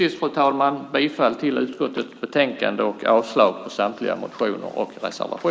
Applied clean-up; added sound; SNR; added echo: none; none; none; none.